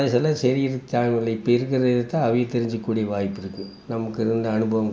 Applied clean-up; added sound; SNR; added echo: none; none; none; none.